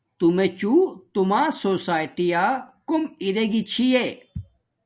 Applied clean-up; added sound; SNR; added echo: none; none; none; none.